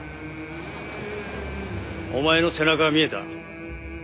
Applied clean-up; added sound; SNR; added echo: none; none; none; none.